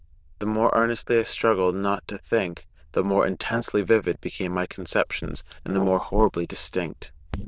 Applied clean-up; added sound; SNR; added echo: neural diffusion model UNIVERSE++.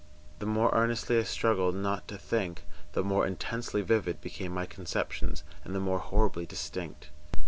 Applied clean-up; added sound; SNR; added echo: none; none; none; none.